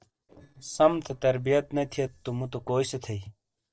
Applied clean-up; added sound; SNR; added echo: neural separator model SepFormer DNS4.